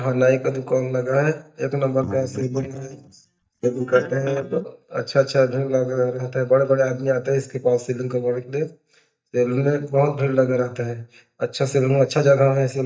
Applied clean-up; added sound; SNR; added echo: neural mask model DeepFilterNet 3.